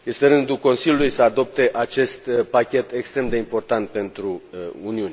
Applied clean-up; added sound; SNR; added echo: none; Whoosh, swoosh, swish; 17 dB; none.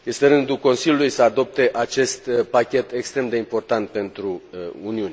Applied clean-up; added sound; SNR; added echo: none; none; none; none.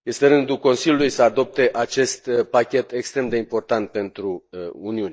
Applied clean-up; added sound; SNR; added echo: neural mask model DeepFilterNet 3.